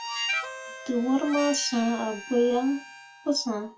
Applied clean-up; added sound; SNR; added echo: none; Harmonica; 9 dB; reverberation time 0.2 s.